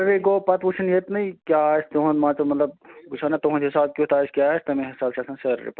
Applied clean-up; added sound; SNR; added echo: none; none; none; none.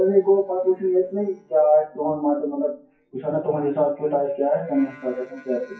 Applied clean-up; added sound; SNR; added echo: classical method WPE with log-MMSE.